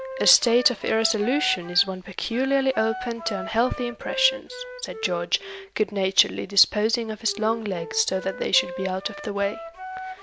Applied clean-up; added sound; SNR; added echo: none; Wind instrument, woodwind instrument; 12 dB; none.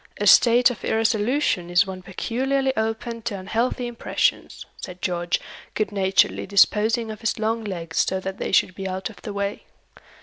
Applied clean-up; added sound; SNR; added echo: none; none; none; none.